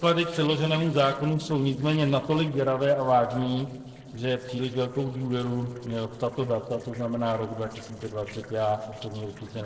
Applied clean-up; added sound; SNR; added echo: neural separator model SepFormer DNS4.